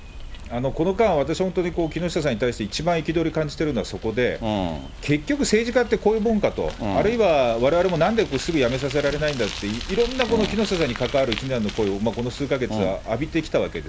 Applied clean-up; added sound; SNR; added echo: none; Bicycle; 13 dB; none.